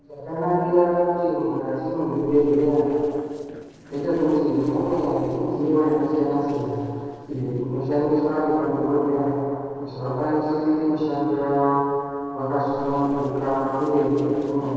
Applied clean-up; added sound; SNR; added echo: neural separator model SepFormer DNS4.